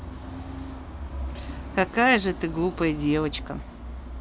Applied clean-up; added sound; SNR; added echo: none; none; none; none.